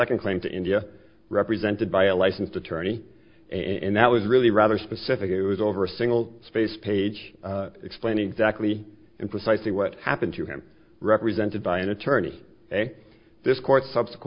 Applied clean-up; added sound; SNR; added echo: none; none; none; none.